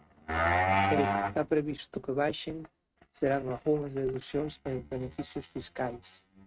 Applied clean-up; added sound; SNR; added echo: neural mask model RNNoise.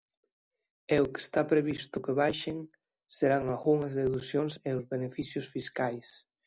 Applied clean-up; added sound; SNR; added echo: none; none; none; none.